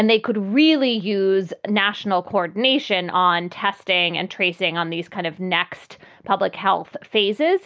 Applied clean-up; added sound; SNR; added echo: none; none; none; none.